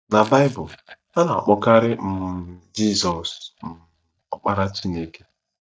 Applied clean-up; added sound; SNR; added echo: neural mask model DeepFilterNet 3.